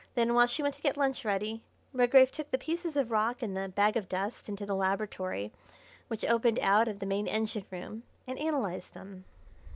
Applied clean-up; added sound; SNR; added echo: none; none; none; none.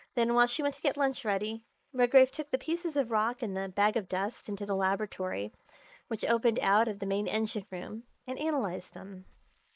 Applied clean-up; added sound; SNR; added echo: neural mask model Resemble Enhance denoiser.